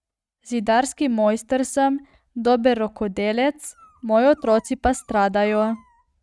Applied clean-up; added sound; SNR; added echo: neural mask model RNNoise.